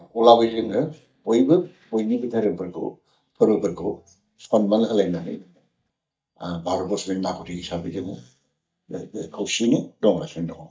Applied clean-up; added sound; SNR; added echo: neural mask model DeepFilterNet 3.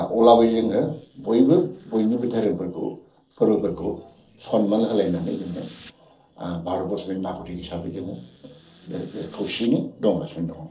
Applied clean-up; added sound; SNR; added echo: neural separator model SepFormer DNS4.